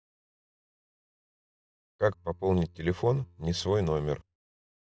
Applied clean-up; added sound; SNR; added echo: neural mask model DeepFilterNet 3.